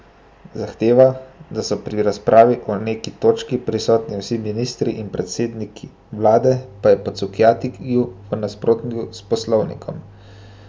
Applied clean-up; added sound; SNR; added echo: none; none; none; none.